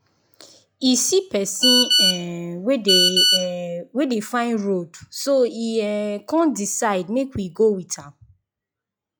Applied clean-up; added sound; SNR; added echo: classical method log-MMSE.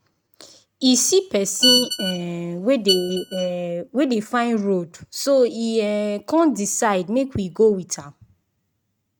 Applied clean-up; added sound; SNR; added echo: neural mask model RNNoise.